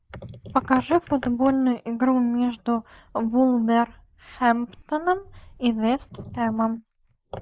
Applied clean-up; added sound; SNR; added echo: neural mask model Resemble Enhance denoiser.